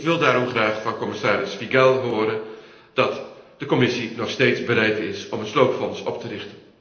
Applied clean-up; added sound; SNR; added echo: neural separator model SepFormer DNS4.